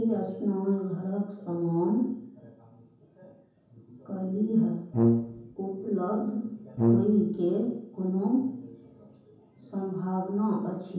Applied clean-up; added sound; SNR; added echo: none; Brass instrument; -4 dB; reverberation time 0.9 s.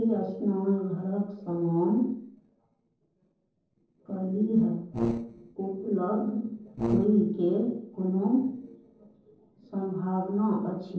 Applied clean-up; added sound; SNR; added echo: neural separator model SepFormer DNS4.